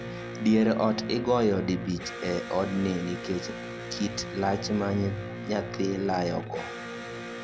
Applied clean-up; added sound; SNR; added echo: none; Electric guitar; 9 dB; none.